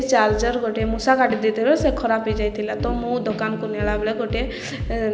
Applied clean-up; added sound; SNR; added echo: none; Drum / Drum kit; 10 dB; none.